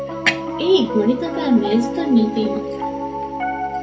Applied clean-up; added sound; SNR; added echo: none; Piano; 5 dB; reverberation time 0.3 s.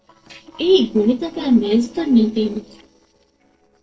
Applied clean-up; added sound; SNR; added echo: neural separator model SepFormer DNS4.